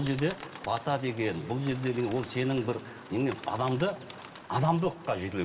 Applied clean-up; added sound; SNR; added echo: none; Bird; 16 dB; reverberation time 1.9 s.